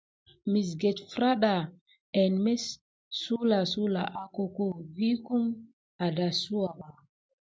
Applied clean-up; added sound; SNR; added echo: none; none; none; none.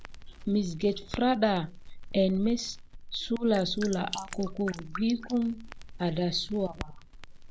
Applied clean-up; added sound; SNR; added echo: none; Crackle + Drip; 11 dB; none.